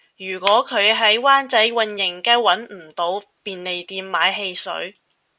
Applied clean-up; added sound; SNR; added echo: none; none; none; none.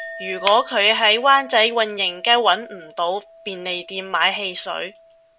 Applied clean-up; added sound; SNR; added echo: none; Chink, clink; 20 dB; none.